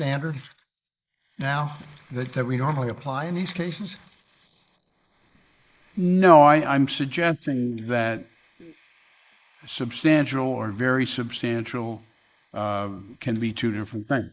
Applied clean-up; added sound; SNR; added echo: neural mask model Resemble Enhance denoiser.